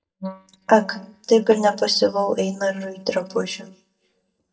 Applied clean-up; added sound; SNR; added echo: neural mask model DeepFilterNet 3.